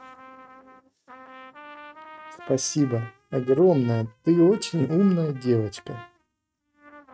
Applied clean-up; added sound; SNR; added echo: neural mask model RNNoise.